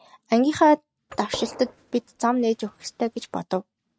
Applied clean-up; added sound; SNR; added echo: neural mask model RNNoise.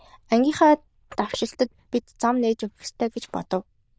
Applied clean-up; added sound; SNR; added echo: neural diffusion model UNIVERSE++.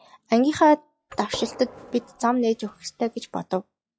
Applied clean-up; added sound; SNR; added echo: classical method log-MMSE.